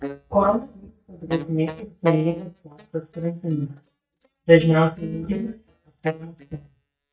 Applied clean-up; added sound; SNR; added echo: neural mask model DeepFilterNet 3.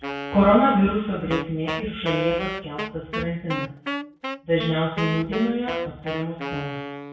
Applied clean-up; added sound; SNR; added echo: none; Wind instrument, woodwind instrument; 7 dB; reverberation time 0.6 s.